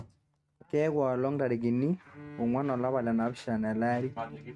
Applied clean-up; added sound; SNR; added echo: neural mask model RNNoise.